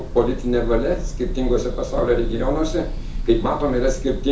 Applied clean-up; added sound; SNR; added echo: none; Bird / Breathing; 4 dB; reverberation time 0.7 s.